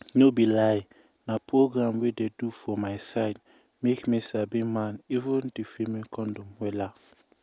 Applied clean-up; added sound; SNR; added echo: none; none; none; none.